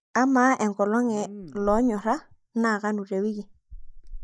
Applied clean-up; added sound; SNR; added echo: neural mask model DeepFilterNet 3.